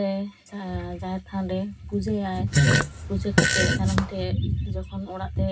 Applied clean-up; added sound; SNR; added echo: none; Fart; -4 dB; reverberation time 0.4 s.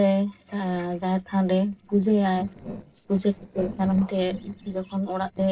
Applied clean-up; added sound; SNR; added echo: neural separator model SepFormer DNS4.